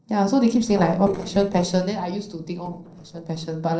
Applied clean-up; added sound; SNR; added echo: neural separator model SepFormer DNS4.